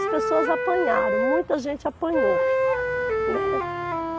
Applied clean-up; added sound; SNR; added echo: none; Wind instrument, woodwind instrument; -3 dB; none.